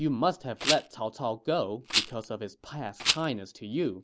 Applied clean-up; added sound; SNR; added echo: none; Rattle; 3 dB; none.